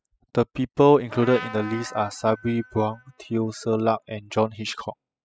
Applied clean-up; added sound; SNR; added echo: classical method spectral subtraction.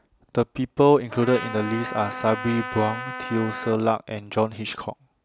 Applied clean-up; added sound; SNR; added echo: none; Trumpet; 10 dB; none.